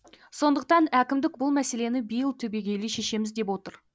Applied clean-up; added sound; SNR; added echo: none; none; none; none.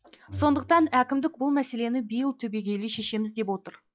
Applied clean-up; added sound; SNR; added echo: classical method log-MMSE.